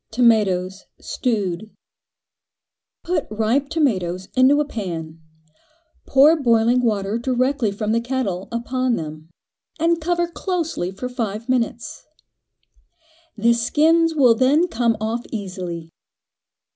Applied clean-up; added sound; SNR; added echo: none; none; none; none.